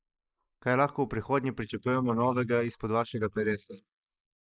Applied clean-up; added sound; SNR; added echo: neural mask model Resemble Enhance denoiser.